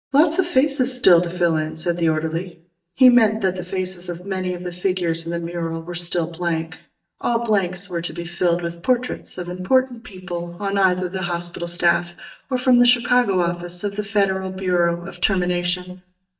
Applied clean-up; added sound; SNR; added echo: neural mask model DeepFilterNet 3.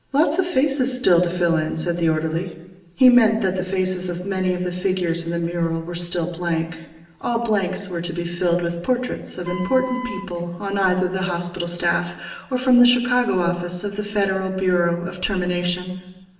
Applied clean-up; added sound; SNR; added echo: none; Wind instrument, woodwind instrument; 13 dB; reverberation time 1.0 s.